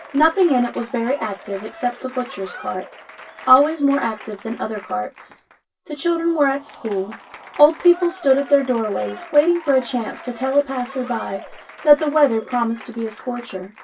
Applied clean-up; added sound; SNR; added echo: none; Applause / Crowd; 18 dB; reverberation time 0.1 s.